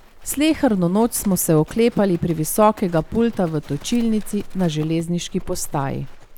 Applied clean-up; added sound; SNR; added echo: none; Livestock, farm animals, working animals; 15 dB; none.